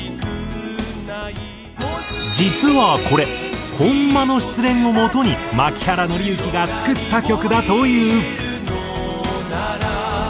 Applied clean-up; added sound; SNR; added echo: none; none; none; none.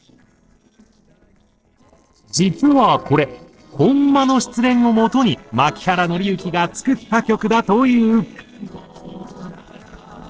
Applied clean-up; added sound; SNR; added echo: neural separator model SepFormer DNS4.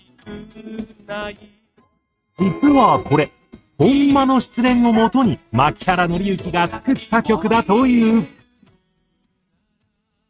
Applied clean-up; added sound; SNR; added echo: neural mask model RNNoise.